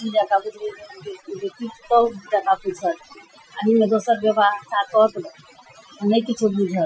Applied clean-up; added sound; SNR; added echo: classical method Wiener filter.